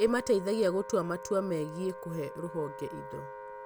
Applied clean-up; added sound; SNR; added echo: none; Wind instrument, woodwind instrument; 12 dB; none.